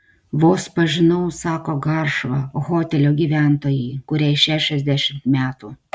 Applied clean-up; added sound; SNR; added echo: none; none; none; none.